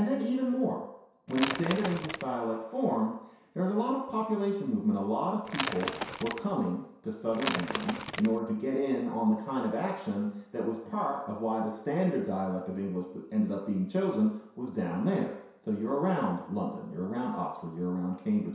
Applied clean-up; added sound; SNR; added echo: none; Crackle / Crushing / Wood; 5 dB; reverberation time 0.7 s.